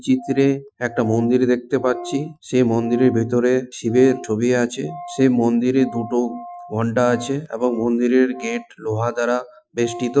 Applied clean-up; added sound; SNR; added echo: classical method Wiener filter.